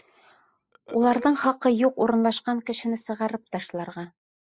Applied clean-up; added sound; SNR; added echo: neural mask model Resemble Enhance denoiser.